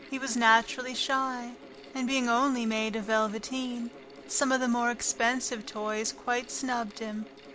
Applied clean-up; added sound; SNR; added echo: none; Mechanical fan; 18 dB; none.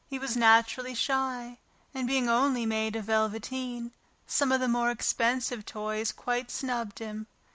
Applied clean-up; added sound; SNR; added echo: none; none; none; none.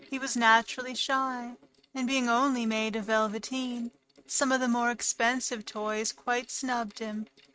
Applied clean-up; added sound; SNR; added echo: neural mask model RNNoise.